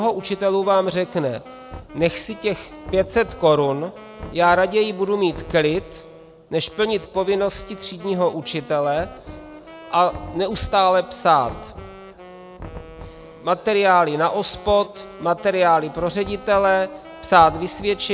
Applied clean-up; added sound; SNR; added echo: none; Knock + Wind instrument, woodwind instrument; 18 dB; none.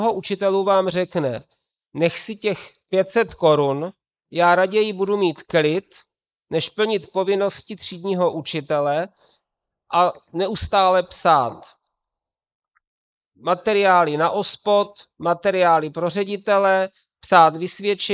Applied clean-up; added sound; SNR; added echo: neural mask model Resemble Enhance denoiser.